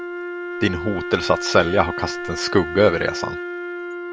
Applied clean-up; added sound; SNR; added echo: none; Wind instrument, woodwind instrument; 7 dB; none.